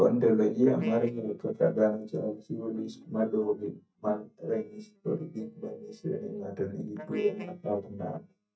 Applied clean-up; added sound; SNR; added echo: neural mask model DeepFilterNet 3.